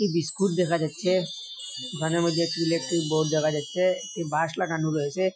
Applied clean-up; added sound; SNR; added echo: classical method Wiener filter.